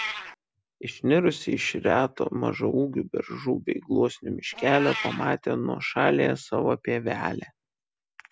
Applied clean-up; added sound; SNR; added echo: none; Meow; 16 dB; none.